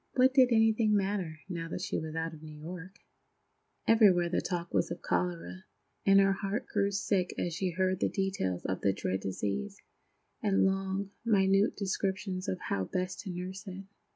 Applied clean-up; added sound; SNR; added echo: none; none; none; none.